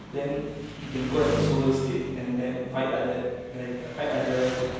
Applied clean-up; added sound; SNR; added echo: none; Engine; 7 dB; reverberation time 1.2 s.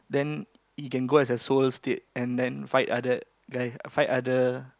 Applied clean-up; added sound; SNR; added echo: none; none; none; none.